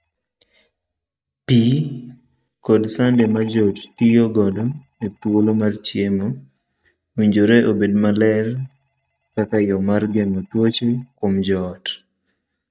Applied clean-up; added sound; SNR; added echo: neural mask model DeepFilterNet 3.